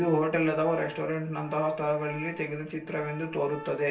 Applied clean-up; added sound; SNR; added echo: none; Organ; 17 dB; reverberation time 0.3 s.